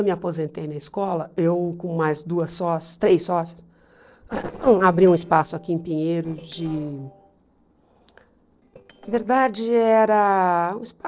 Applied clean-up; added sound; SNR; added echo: neural separator model SepFormer DNS4.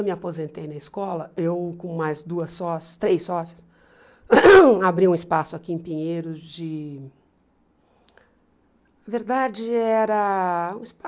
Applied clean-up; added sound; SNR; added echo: none; none; none; none.